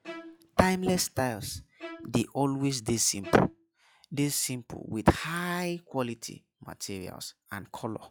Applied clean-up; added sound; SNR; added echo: classical method log-MMSE.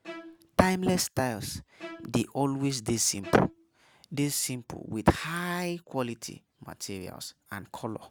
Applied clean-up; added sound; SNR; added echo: none; Bowed string instrument; 18 dB; none.